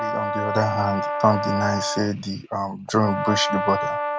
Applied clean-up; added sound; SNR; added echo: none; Brass instrument; 3 dB; none.